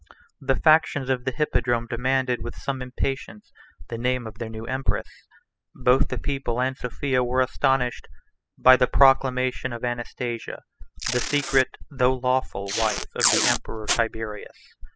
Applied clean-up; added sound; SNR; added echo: classical method spectral subtraction.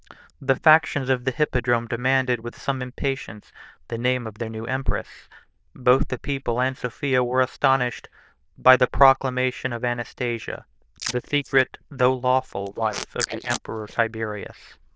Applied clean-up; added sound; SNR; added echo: neural diffusion model UNIVERSE++.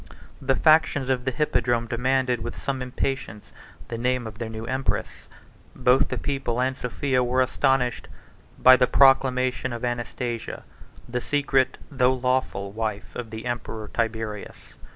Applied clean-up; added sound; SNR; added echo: none; none; none; none.